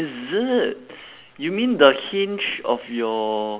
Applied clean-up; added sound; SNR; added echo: none; none; none; none.